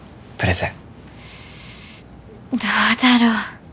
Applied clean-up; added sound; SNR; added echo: none; none; none; none.